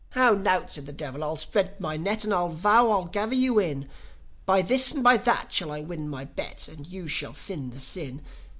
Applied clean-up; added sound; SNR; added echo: none; none; none; none.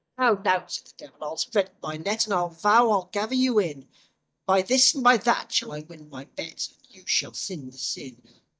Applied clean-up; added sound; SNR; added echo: neural mask model DeepFilterNet 3.